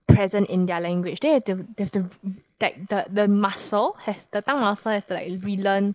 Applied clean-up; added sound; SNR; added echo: neural mask model Resemble Enhance denoiser.